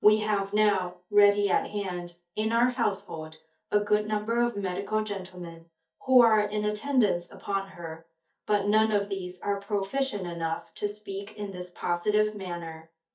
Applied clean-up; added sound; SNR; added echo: neural mask model DeepFilterNet 3.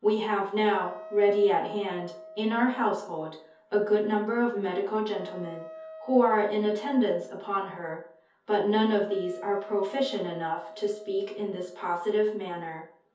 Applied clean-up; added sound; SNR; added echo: none; Wind instrument, woodwind instrument; 18 dB; reverberation time 0.5 s.